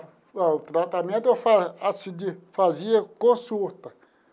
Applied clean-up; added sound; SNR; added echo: none; none; none; none.